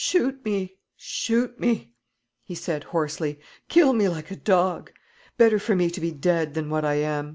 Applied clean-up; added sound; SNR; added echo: none; none; none; none.